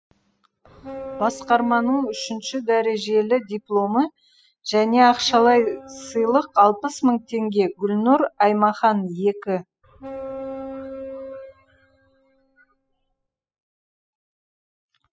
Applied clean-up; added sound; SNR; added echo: classical method spectral subtraction.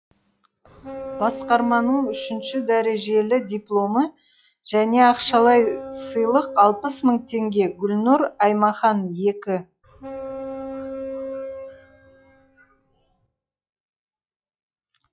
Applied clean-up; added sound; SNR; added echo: classical method log-MMSE.